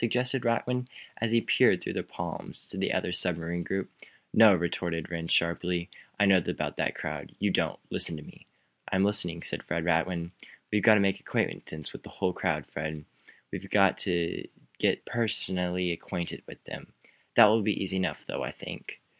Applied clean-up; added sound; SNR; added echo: none; none; none; none.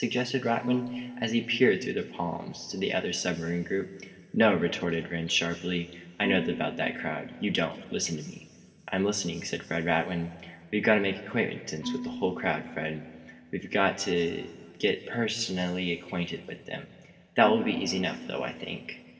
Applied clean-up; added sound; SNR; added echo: none; Marimba, xylophone / Wood; 14 dB; reverberation time 2.1 s.